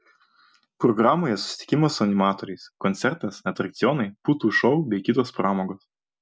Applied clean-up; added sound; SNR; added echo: none; none; none; none.